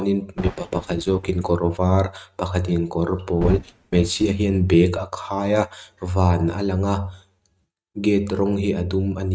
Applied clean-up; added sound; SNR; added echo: neural mask model RNNoise.